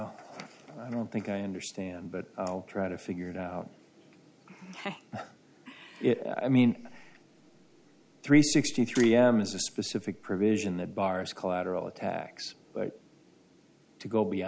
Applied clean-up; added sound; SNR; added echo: none; Tap; 12 dB; none.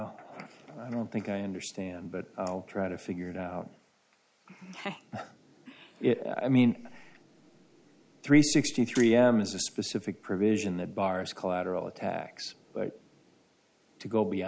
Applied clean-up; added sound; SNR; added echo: neural mask model Resemble Enhance denoiser.